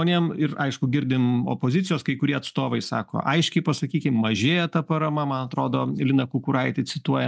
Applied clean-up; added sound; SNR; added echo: none; none; none; none.